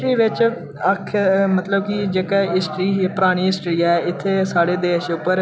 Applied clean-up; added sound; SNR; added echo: none; none; none; none.